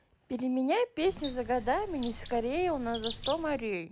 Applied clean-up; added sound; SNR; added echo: none; Bird; 7 dB; none.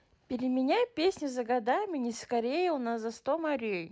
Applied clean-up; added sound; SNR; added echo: none; none; none; none.